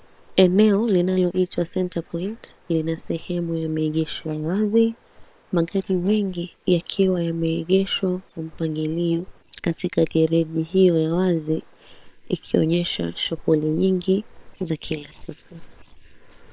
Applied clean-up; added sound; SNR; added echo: neural separator model SepFormer WHAM!.